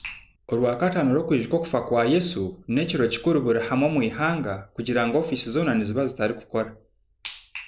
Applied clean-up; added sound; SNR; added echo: none; none; none; none.